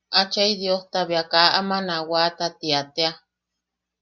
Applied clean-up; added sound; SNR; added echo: none; none; none; none.